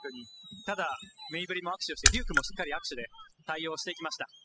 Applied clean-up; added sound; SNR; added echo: classical method spectral subtraction.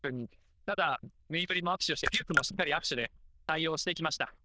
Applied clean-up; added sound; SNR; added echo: neural diffusion model UNIVERSE++.